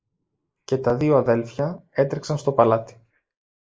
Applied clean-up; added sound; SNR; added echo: neural mask model Resemble Enhance denoiser.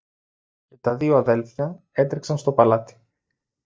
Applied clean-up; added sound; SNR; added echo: neural mask model DeepFilterNet 3.